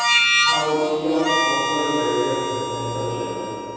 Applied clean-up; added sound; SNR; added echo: none; Harmonica; -2 dB; reverberation time 2.2 s.